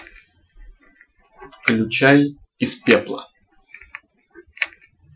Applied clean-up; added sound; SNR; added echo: classical method Wiener filter.